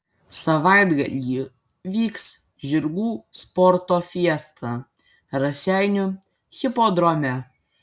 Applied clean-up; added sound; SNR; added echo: none; none; none; none.